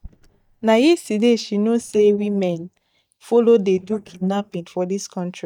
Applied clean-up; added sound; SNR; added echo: neural mask model DeepFilterNet 3.